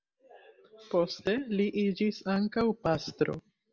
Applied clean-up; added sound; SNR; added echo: none; none; none; none.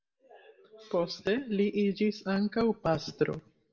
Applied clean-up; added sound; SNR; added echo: none; none; none; reverberation time 0.2 s.